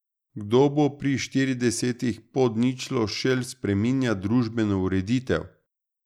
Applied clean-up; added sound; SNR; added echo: none; none; none; none.